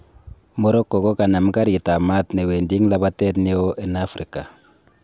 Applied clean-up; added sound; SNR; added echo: none; none; none; none.